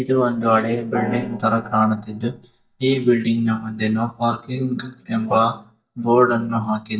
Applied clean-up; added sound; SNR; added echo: neural mask model DeepFilterNet 3.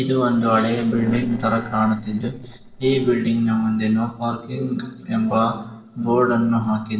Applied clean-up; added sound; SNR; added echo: neural separator model SepFormer DNS4.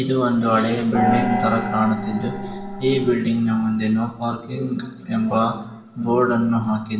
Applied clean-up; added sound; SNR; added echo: none; Gong; 4 dB; reverberation time 0.8 s.